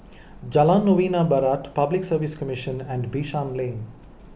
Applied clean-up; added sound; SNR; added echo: none; none; none; none.